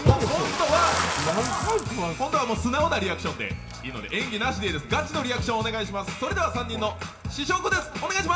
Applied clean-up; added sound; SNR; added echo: none; Splash, splatter; 7 dB; reverberation time 0.3 s.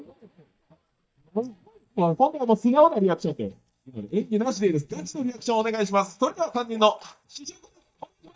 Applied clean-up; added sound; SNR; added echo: neural mask model DeepFilterNet 3.